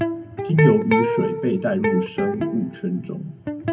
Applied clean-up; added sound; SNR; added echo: none; Electric guitar; 2 dB; reverberation time 0.3 s.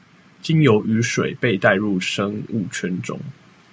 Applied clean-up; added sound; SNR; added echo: none; none; none; none.